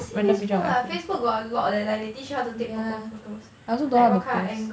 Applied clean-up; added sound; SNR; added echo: none; none; none; none.